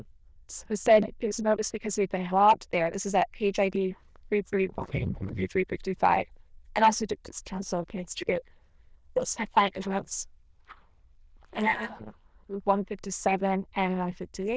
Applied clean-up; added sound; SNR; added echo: neural diffusion model UNIVERSE++.